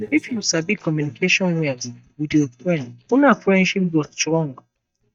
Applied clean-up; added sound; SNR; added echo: neural mask model DeepFilterNet 3.